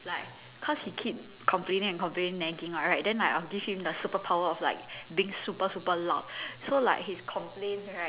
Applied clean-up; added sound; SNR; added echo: none; none; none; none.